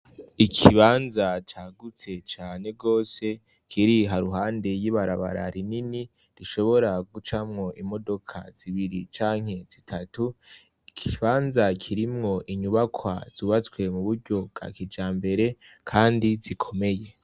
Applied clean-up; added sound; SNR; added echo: none; none; none; none.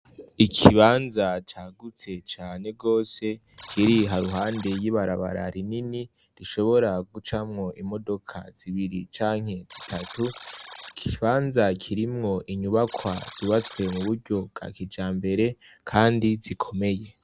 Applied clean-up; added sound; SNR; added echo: none; Percussion + Alarm; 19 dB; none.